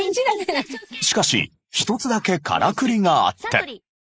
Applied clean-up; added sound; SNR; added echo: neural mask model Resemble Enhance denoiser.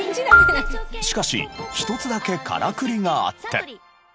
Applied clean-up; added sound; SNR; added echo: none; Marimba, xylophone; -4 dB; none.